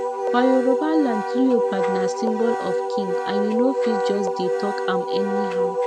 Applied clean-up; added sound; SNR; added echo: none; Wind instrument, woodwind instrument; -1 dB; none.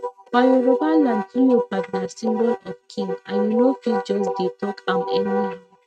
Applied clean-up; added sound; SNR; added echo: neural mask model RNNoise.